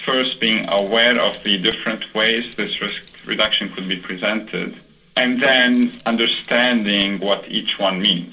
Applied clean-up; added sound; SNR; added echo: none; Keys jangling; 19 dB; reverberation time 0.2 s.